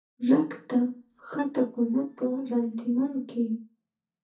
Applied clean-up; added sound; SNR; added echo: neural mask model DeepFilterNet 3.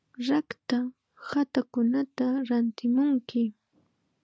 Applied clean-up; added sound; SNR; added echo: none; none; none; none.